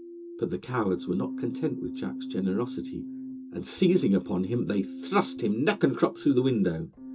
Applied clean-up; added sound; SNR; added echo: none; Keyboard (musical); 11 dB; reverberation time 0.2 s.